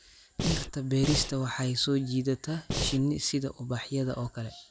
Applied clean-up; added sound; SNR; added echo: none; Breathing; 2 dB; none.